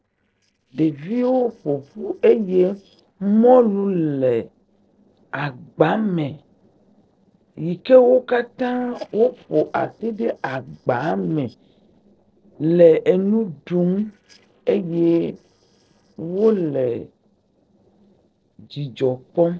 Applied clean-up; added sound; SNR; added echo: neural separator model SepFormer DNS4.